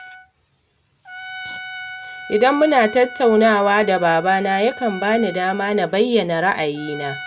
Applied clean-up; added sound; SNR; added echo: none; Trumpet; 15 dB; none.